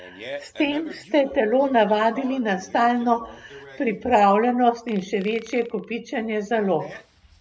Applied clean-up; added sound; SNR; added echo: none; Fart; 19 dB; none.